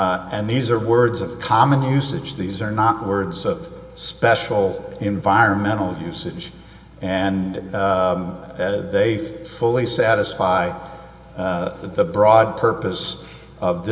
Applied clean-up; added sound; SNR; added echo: none; none; none; reverberation time 1.8 s.